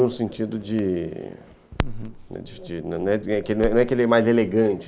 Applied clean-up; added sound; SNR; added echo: none; Crackle; 12 dB; none.